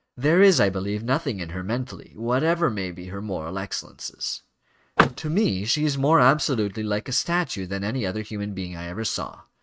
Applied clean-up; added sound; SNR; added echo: neural mask model RNNoise.